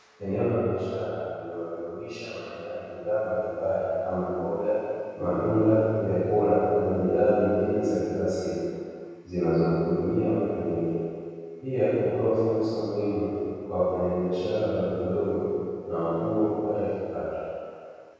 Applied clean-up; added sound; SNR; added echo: none; none; none; reverberation time 2.2 s.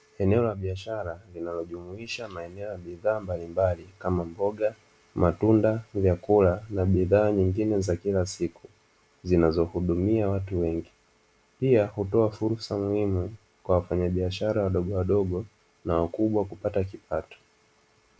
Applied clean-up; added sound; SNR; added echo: none; none; none; none.